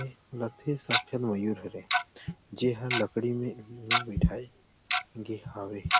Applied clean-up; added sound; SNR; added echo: none; Tick-tock; -1 dB; none.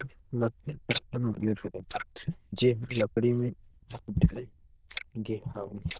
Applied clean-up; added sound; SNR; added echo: neural diffusion model UNIVERSE++.